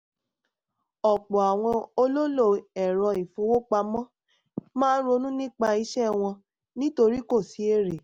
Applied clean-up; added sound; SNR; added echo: none; none; none; none.